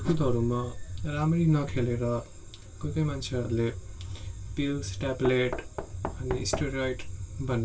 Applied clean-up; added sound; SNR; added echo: none; Knock; 10 dB; reverberation time 0.2 s.